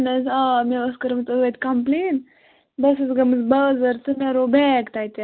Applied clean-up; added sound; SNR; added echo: none; none; none; none.